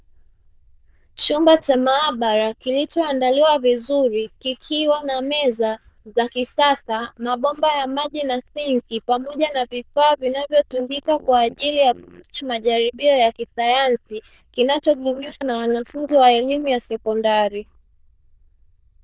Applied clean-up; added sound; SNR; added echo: neural diffusion model UNIVERSE++.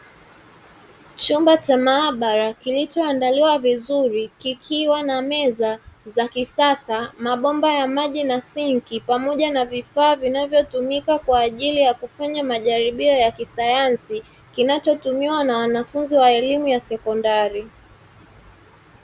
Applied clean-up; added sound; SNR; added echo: none; none; none; none.